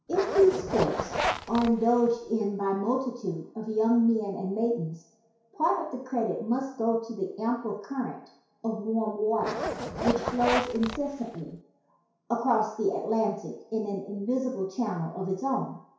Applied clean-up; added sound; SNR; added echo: none; Zipper (clothing); 4 dB; reverberation time 0.6 s.